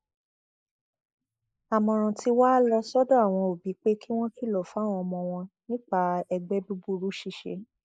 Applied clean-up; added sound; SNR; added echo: neural mask model Resemble Enhance denoiser.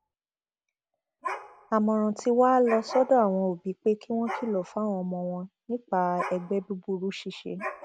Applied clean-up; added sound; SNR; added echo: none; Dog; 13 dB; none.